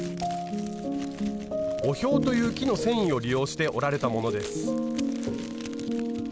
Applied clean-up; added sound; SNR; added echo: none; Crumpling, crinkling; 17 dB; none.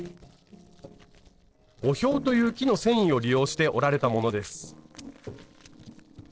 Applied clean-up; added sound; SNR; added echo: neural separator model SepFormer DNS4.